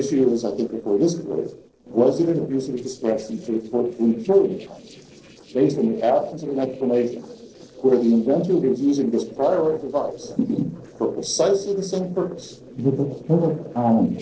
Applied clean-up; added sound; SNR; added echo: neural separator model SepFormer DNS4.